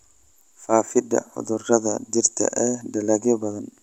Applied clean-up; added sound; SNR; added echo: none; none; none; none.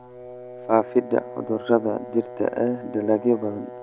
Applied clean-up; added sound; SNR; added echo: none; Brass instrument; 14 dB; none.